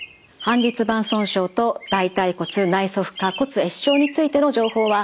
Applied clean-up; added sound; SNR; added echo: none; Chirp, tweet; 15 dB; none.